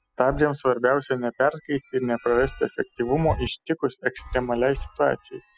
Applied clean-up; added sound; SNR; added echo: classical method spectral subtraction.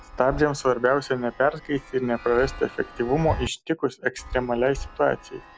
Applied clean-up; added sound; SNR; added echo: none; Chime; 13 dB; none.